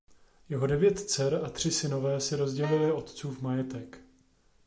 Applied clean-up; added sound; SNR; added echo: none; Wind instrument, woodwind instrument; 13 dB; none.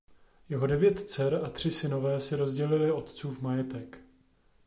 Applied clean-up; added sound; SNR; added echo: none; none; none; none.